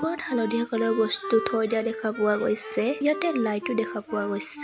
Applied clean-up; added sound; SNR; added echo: none; Wind instrument, woodwind instrument; 10 dB; none.